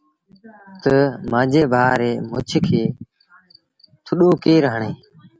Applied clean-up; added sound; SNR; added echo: none; none; none; none.